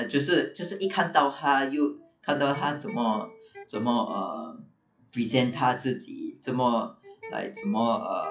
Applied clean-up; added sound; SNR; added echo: classical method log-MMSE.